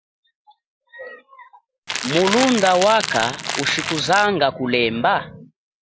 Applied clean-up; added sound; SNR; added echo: none; Crackle; 5 dB; none.